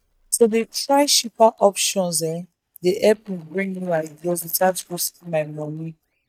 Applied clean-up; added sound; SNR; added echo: neural mask model DeepFilterNet 3.